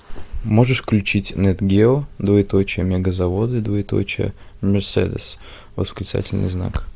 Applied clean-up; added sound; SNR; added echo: none; none; none; none.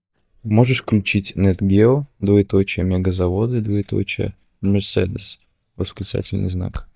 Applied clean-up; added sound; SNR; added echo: neural mask model DeepFilterNet 3.